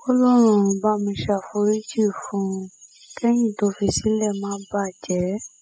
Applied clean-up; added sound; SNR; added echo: classical method spectral subtraction.